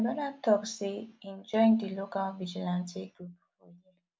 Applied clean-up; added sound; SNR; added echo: none; none; none; none.